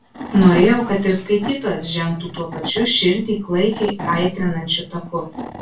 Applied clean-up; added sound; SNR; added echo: none; Wood / Tools; 13 dB; reverberation time 0.2 s.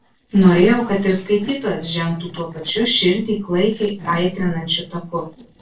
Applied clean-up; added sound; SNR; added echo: neural separator model SepFormer DNS4.